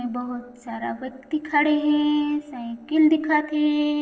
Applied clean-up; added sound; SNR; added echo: neural separator model SepFormer DNS4.